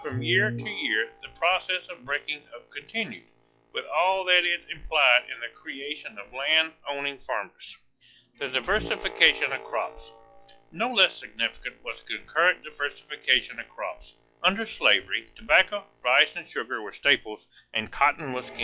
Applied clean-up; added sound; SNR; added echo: classical method log-MMSE.